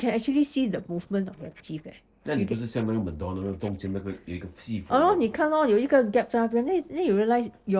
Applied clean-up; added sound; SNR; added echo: neural separator model SepFormer DNS4.